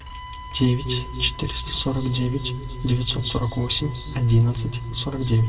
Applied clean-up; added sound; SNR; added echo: none; Bowed string instrument; 19 dB; reverberation time 1.6 s.